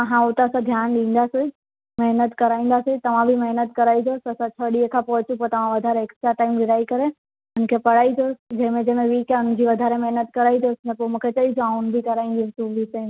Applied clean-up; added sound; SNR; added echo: none; none; none; none.